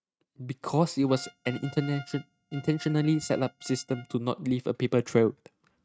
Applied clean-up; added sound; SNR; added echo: neural mask model RNNoise.